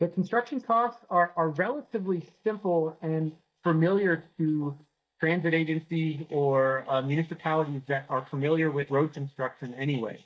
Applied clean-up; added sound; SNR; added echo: neural mask model DeepFilterNet 3.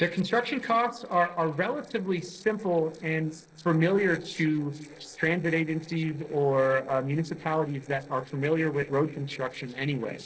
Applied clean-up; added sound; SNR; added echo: neural separator model SepFormer DNS4.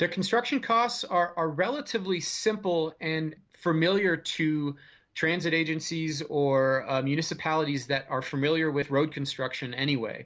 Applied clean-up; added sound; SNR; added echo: none; none; none; none.